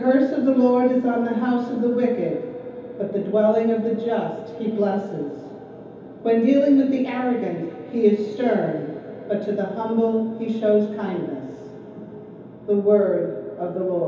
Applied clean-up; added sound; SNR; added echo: none; none; none; reverberation time 0.9 s.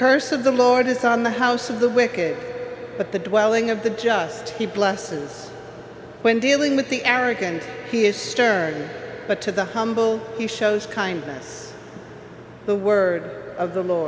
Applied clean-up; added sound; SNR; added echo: none; none; none; none.